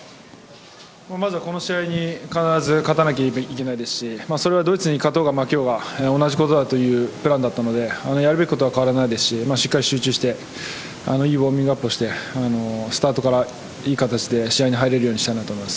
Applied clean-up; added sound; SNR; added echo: none; none; none; none.